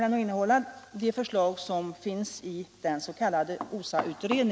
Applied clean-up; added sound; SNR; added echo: none; none; none; none.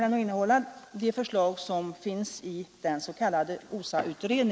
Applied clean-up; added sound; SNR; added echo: neural mask model Resemble Enhance denoiser.